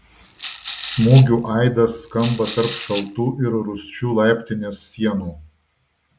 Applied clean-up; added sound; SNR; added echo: none; Rattle / Rattle (instrument); 7 dB; none.